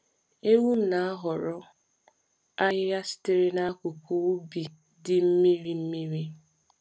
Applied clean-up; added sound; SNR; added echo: none; none; none; none.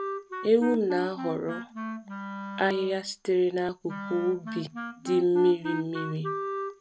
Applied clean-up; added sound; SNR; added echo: none; Wind instrument, woodwind instrument; 8 dB; none.